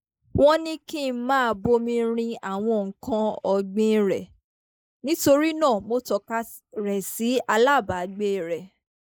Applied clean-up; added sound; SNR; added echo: neural mask model Resemble Enhance denoiser.